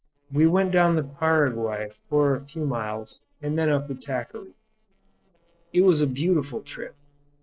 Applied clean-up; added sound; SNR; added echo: neural separator model SepFormer DNS4.